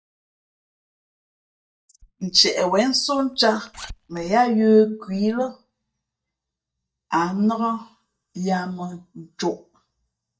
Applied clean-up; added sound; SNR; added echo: neural mask model DeepFilterNet 3.